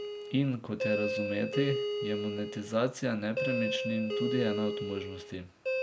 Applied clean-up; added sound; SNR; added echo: none; Doorbell; 2 dB; none.